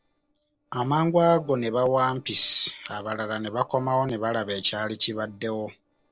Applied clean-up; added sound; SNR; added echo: neural separator model SepFormer DNS4.